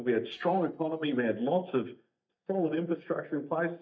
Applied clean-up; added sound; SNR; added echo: neural mask model DeepFilterNet 3.